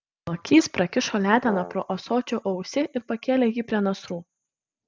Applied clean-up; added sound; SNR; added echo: none; Brass instrument; 12 dB; none.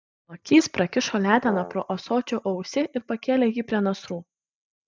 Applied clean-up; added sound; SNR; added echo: neural mask model DeepFilterNet 3.